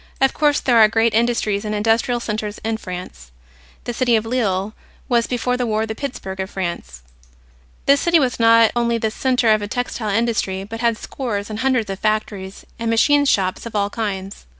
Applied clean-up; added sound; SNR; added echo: none; none; none; none.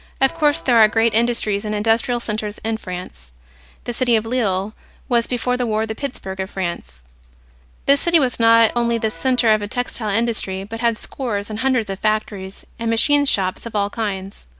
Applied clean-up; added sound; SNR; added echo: none; Electric guitar; 18 dB; none.